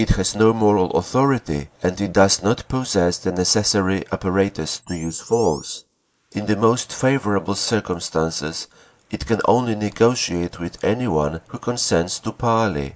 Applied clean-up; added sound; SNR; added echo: neural mask model Resemble Enhance denoiser.